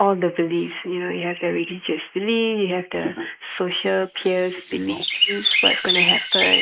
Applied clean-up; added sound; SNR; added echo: neural mask model Resemble Enhance denoiser.